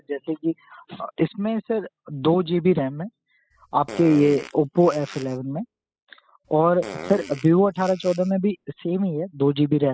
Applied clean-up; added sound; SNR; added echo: classical method spectral subtraction.